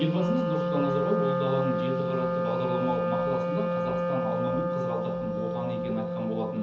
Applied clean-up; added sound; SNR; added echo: none; Wind instrument, woodwind instrument; -3 dB; reverberation time 0.7 s.